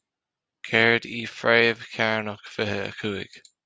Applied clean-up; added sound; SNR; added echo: none; none; none; none.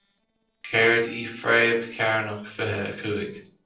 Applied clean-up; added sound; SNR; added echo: neural separator model SepFormer DNS4.